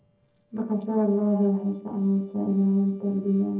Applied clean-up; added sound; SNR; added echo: neural separator model SepFormer DNS4.